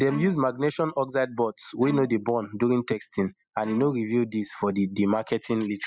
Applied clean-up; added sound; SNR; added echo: classical method spectral subtraction.